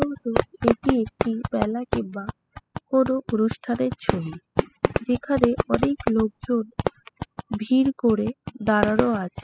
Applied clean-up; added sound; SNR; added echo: classical method spectral subtraction.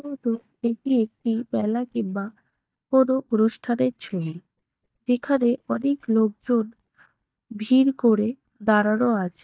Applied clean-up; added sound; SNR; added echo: neural mask model DeepFilterNet 3.